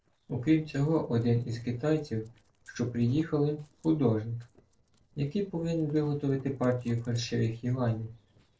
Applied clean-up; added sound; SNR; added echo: neural separator model SepFormer DNS4.